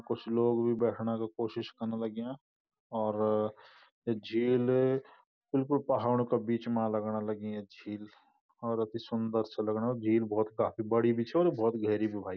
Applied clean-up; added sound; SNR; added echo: none; none; none; none.